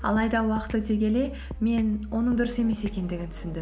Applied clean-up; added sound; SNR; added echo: none; none; none; none.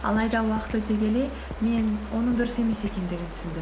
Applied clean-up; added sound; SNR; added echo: none; Stream + Rattle (instrument); 16 dB; none.